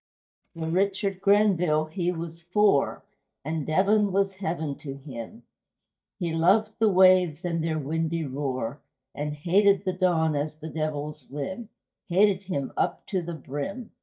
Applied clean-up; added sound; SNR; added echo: neural mask model DeepFilterNet 3.